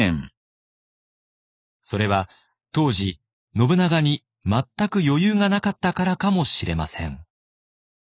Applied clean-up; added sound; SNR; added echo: neural mask model Resemble Enhance denoiser.